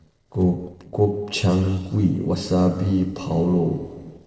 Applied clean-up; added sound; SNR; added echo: neural separator model SepFormer DNS4.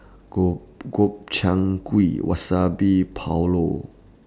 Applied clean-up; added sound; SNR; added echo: none; none; none; none.